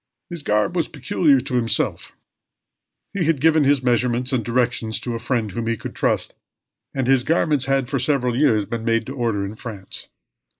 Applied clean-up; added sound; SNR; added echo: neural mask model Resemble Enhance denoiser.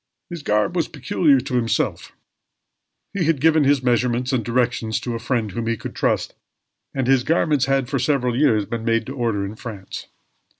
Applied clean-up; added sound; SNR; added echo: none; none; none; none.